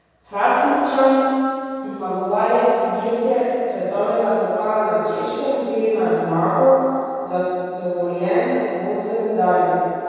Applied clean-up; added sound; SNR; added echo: none; none; none; reverberation time 2.2 s.